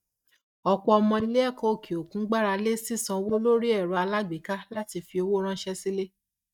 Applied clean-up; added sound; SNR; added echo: neural mask model DeepFilterNet 3.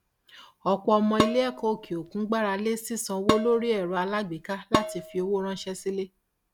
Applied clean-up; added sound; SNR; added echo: none; Dishes, pots, and pans; 4 dB; none.